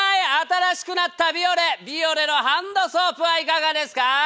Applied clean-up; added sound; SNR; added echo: none; none; none; none.